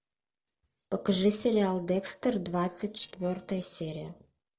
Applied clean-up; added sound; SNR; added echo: neural separator model SepFormer DNS4.